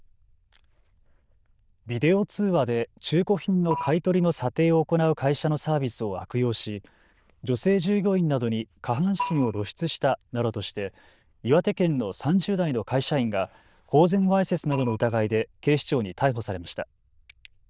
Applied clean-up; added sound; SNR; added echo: neural diffusion model UNIVERSE++.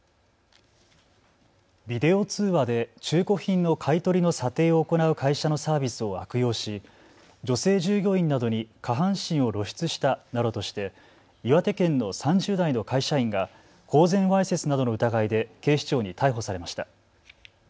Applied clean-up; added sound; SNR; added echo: none; none; none; none.